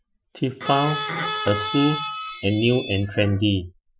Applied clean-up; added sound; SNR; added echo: classical method Wiener filter.